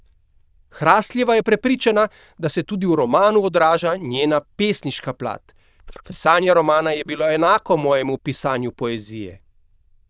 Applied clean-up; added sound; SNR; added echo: neural diffusion model UNIVERSE++.